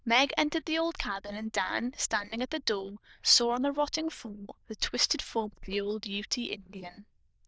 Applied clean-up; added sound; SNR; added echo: neural diffusion model UNIVERSE++.